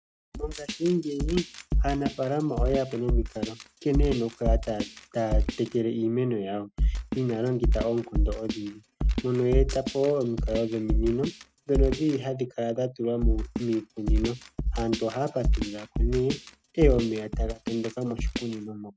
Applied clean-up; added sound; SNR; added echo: neural mask model RNNoise.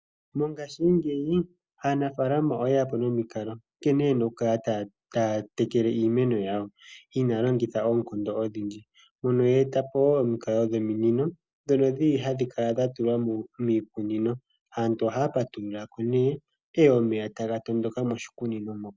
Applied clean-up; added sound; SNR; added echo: none; none; none; none.